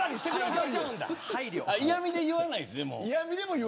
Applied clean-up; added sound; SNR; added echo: none; none; none; none.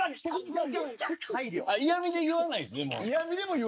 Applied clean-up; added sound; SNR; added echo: neural mask model Resemble Enhance denoiser.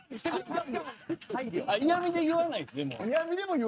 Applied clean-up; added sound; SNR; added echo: neural mask model RNNoise.